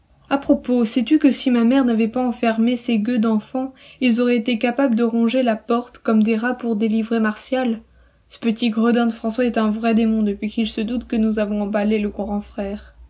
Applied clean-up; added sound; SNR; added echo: none; none; none; none.